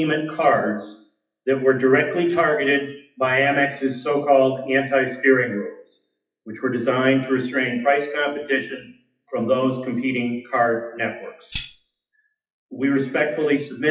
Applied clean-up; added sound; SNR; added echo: classical method WPE with log-MMSE.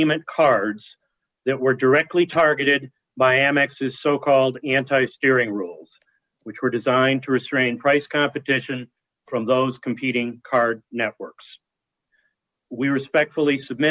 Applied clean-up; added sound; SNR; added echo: none; none; none; none.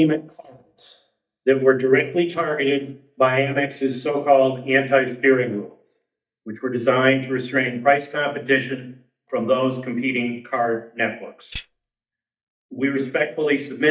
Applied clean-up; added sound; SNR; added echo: neural mask model DeepFilterNet 3.